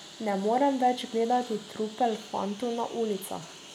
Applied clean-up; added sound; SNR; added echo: none; Engine; 18 dB; none.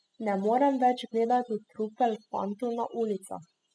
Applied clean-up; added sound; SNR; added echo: classical method spectral subtraction.